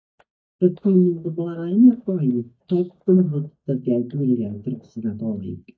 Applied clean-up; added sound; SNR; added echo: neural mask model DeepFilterNet 3.